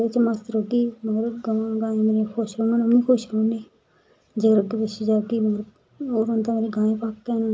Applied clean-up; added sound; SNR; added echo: none; none; none; none.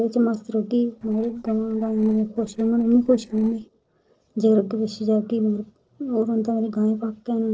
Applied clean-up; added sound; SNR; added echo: neural separator model SepFormer DNS4.